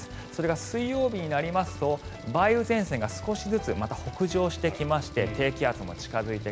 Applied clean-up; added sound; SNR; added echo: none; Engine; 20 dB; none.